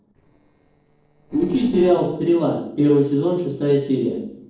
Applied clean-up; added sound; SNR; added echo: neural separator model SepFormer DNS4.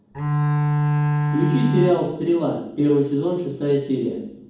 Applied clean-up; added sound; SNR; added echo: none; Bowed string instrument; -1 dB; reverberation time 1.2 s.